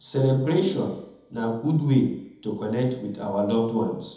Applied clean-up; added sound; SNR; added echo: none; none; none; reverberation time 1.0 s.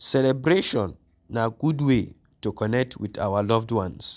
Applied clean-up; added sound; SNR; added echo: none; none; none; none.